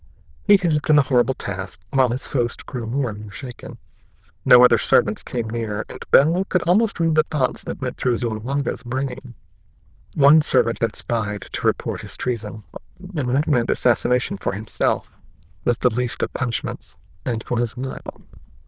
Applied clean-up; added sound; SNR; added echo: neural diffusion model UNIVERSE++.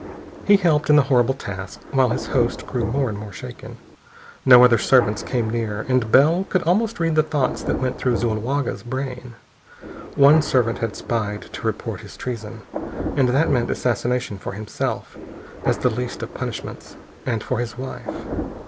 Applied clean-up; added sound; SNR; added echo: none; Thunder; 11 dB; none.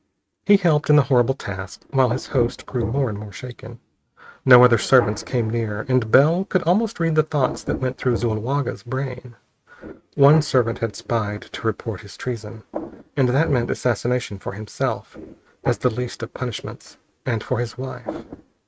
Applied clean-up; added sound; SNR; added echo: neural mask model RNNoise.